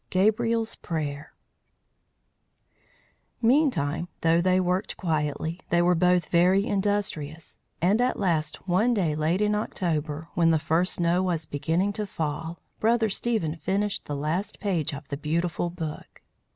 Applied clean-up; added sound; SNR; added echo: none; none; none; none.